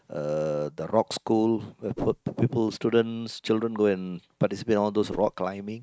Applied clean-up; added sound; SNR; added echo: neural mask model RNNoise.